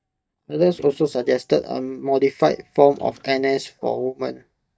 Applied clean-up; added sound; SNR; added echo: neural mask model DeepFilterNet 3.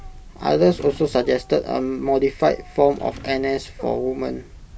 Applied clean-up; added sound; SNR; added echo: none; Wild animals + Drawer open or close; 19 dB; none.